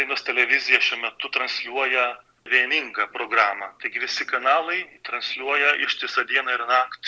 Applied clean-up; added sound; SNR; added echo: none; none; none; none.